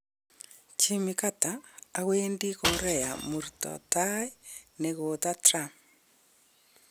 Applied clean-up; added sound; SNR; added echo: none; Shatter / Crushing; 7 dB; none.